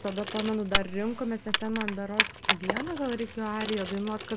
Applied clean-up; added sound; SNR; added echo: none; Keys jangling; -1 dB; none.